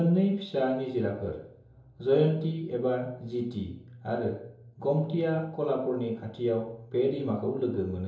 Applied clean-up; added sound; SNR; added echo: none; none; none; reverberation time 2.6 s.